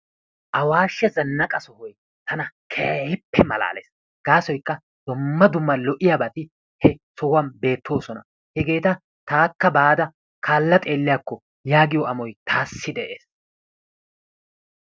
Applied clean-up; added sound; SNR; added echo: none; none; none; none.